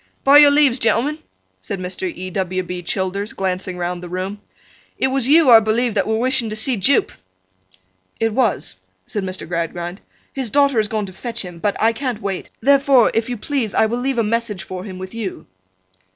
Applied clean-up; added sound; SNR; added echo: none; none; none; none.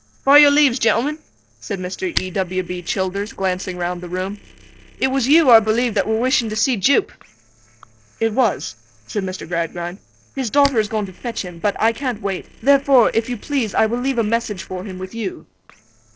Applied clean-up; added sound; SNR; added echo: neural separator model SepFormer DNS4.